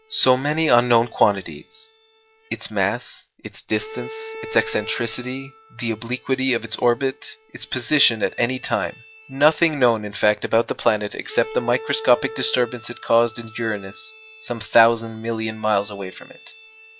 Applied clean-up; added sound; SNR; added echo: classical method log-MMSE.